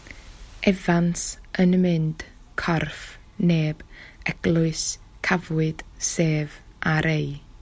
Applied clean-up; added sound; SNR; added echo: none; none; none; none.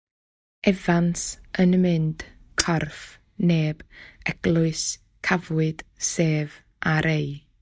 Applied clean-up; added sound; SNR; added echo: neural mask model DeepFilterNet 3.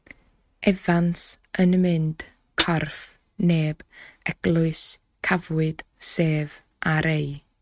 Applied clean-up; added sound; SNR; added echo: neural mask model RNNoise.